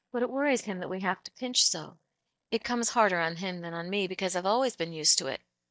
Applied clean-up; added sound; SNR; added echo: neural mask model DeepFilterNet 3.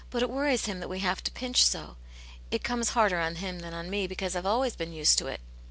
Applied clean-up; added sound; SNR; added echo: none; none; none; none.